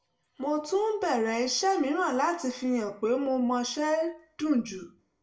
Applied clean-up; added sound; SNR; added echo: none; none; none; reverberation time 0.2 s.